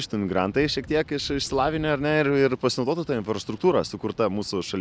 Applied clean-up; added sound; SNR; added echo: none; none; none; none.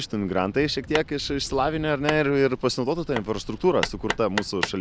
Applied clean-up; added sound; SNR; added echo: none; Hammer; 10 dB; none.